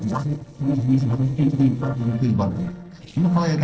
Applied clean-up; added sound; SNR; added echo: neural separator model SepFormer DNS4.